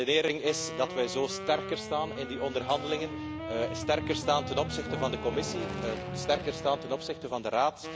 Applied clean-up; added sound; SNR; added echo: none; Wind instrument, woodwind instrument + Aircraft; 7 dB; none.